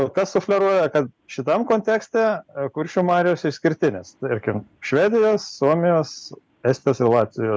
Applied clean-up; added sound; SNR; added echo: none; none; none; none.